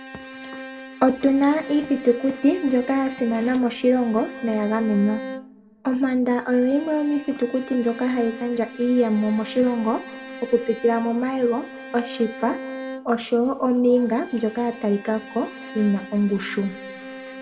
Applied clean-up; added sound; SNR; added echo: none; Bowed string instrument; 15 dB; reverberation time 1.6 s.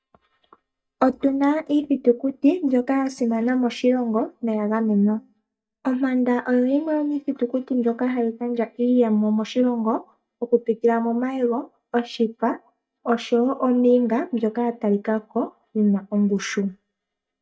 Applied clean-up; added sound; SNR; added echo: neural mask model DeepFilterNet 3.